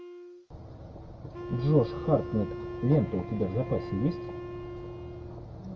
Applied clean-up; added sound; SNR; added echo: none; Wind instrument, woodwind instrument; 10 dB; reverberation time 1.1 s.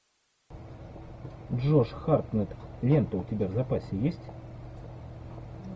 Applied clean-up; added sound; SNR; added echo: none; none; none; none.